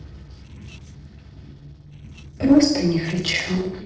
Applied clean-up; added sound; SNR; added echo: neural separator model SepFormer DNS4.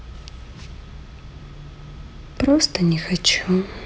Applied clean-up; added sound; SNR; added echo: none; none; none; none.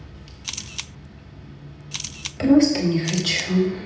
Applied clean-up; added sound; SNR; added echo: none; Camera; 13 dB; reverberation time 0.8 s.